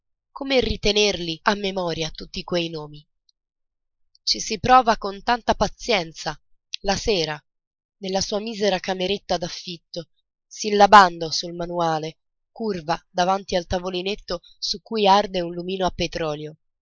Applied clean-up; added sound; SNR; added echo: neural mask model Resemble Enhance denoiser.